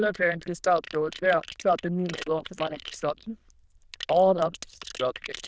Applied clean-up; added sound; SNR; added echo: neural diffusion model UNIVERSE++.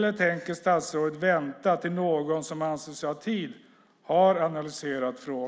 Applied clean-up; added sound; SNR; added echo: none; none; none; none.